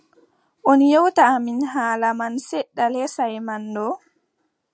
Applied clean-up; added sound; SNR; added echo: none; none; none; none.